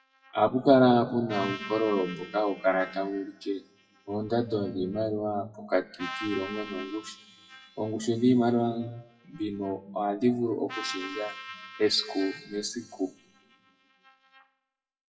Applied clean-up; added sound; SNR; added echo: classical method WPE with log-MMSE.